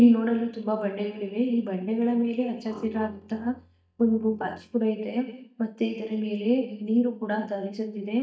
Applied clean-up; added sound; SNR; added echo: neural mask model DeepFilterNet 3.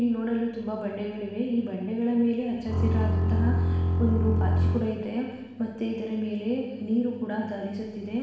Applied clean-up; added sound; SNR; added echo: none; Bowed string instrument; -4 dB; reverberation time 1.1 s.